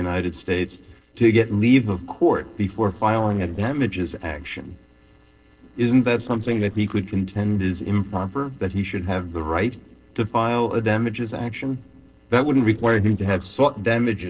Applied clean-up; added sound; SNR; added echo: neural separator model SepFormer DNS4.